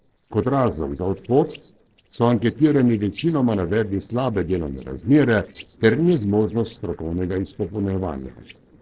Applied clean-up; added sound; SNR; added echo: neural separator model SepFormer DNS4.